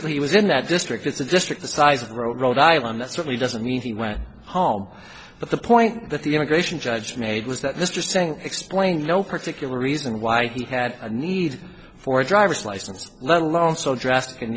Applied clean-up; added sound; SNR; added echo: none; none; none; none.